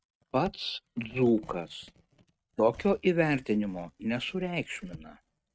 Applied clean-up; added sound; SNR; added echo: neural mask model RNNoise.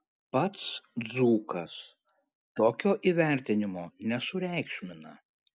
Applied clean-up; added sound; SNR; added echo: none; none; none; none.